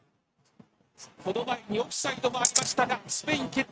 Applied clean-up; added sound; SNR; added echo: neural mask model RNNoise.